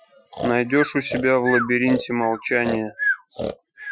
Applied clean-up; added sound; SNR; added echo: classical method Wiener filter.